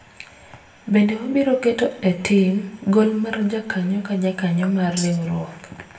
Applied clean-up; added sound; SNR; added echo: none; Tambourine; 12 dB; reverberation time 0.6 s.